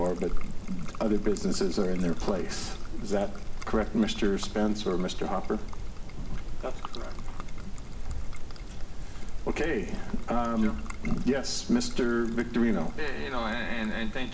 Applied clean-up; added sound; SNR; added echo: none; Trickle, dribble; -1 dB; reverberation time 1.5 s.